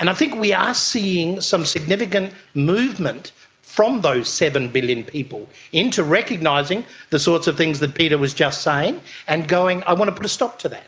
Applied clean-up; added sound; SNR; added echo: none; none; none; none.